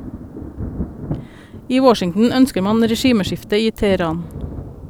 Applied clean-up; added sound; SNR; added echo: none; Thunder; 12 dB; none.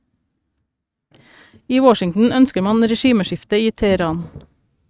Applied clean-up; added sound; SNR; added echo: neural mask model RNNoise.